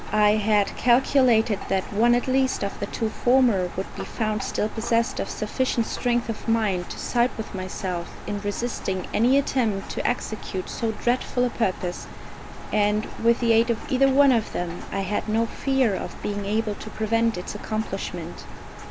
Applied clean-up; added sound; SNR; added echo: none; Rain; 10 dB; none.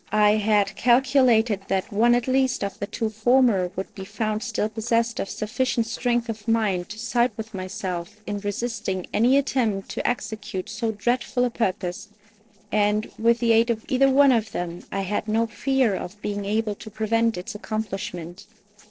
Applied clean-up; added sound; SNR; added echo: neural separator model SepFormer DNS4.